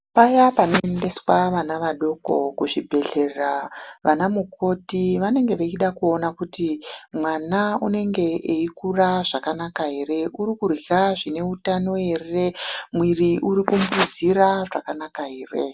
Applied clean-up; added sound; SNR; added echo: none; none; none; none.